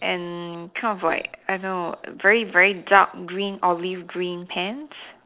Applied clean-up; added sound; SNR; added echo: neural separator model SepFormer DNS4.